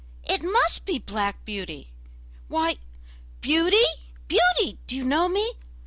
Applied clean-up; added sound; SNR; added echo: none; none; none; none.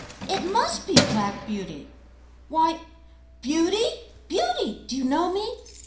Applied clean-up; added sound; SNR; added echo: none; Keys jangling; 5 dB; reverberation time 0.5 s.